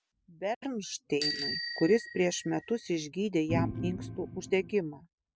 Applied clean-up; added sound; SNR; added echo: none; Organ + Bicycle bell; 5 dB; none.